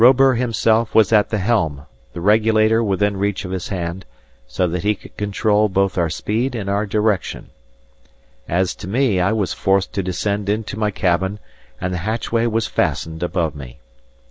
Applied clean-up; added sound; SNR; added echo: none; none; none; none.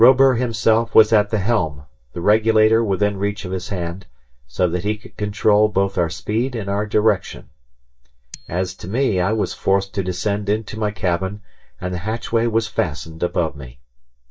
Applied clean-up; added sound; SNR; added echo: neural mask model DeepFilterNet 3.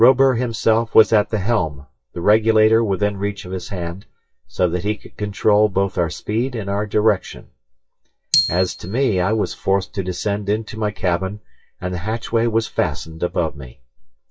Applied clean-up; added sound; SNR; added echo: classical method WPE with log-MMSE.